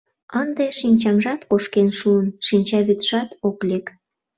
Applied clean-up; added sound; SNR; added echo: none; none; none; none.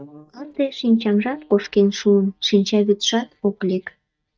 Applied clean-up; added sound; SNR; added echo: neural mask model DeepFilterNet 3.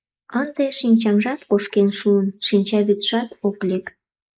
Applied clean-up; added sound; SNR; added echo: neural mask model Resemble Enhance denoiser.